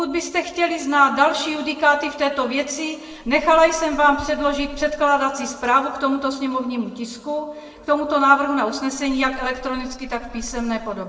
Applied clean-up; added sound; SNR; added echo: neural separator model SepFormer DNS4.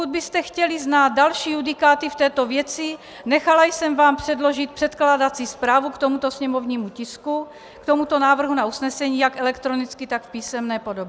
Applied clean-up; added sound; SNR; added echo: none; none; none; none.